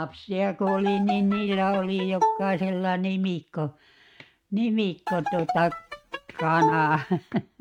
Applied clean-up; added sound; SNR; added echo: neural mask model RNNoise.